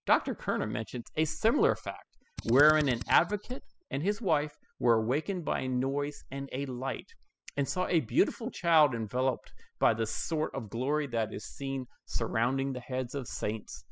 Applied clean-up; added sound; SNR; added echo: classical method spectral subtraction.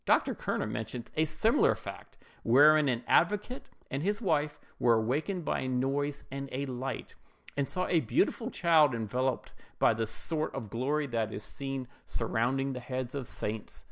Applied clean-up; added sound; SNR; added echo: none; none; none; none.